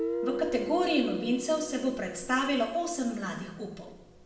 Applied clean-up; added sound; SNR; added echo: none; Guitar; 8 dB; reverberation time 0.9 s.